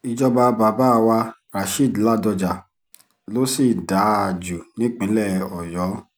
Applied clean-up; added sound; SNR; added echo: none; none; none; none.